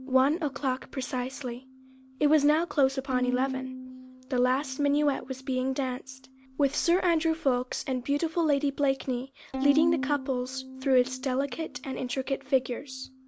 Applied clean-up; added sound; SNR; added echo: none; Bowed string instrument; 11 dB; none.